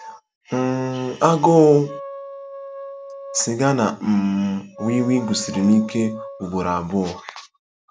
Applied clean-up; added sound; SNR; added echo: none; Wind instrument, woodwind instrument; 15 dB; none.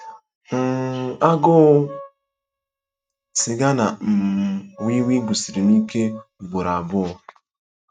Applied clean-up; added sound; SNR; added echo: neural mask model RNNoise.